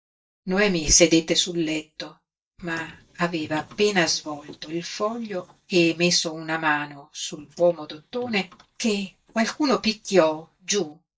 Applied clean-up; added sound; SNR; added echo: neural mask model DeepFilterNet 3.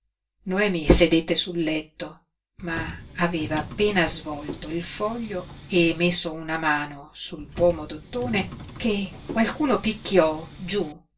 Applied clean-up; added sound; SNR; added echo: none; Subway, metro, underground; 14 dB; reverberation time 0.2 s.